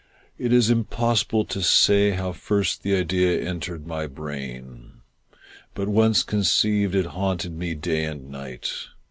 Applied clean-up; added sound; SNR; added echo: none; none; none; none.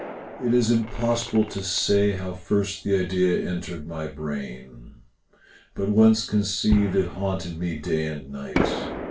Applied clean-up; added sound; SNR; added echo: none; Fireworks; 10 dB; reverberation time 0.2 s.